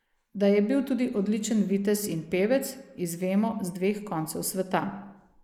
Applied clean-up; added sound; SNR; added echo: neural mask model Resemble Enhance denoiser.